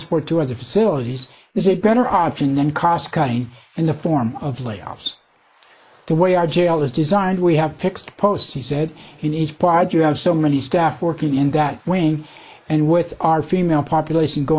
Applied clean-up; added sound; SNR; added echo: neural mask model Resemble Enhance denoiser.